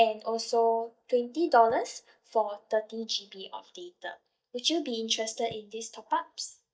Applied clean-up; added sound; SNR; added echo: neural mask model DeepFilterNet 3.